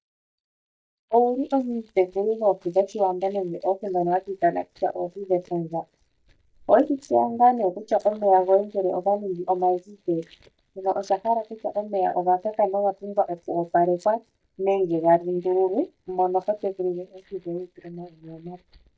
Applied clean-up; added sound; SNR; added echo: neural mask model DeepFilterNet 3.